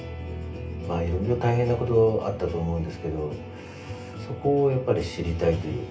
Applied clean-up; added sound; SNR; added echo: none; none; none; reverberation time 0.3 s.